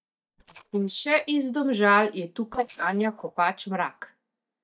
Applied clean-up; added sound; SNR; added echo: neural mask model DeepFilterNet 3.